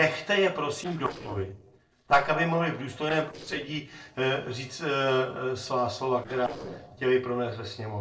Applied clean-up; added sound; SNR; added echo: neural separator model SepFormer DNS4.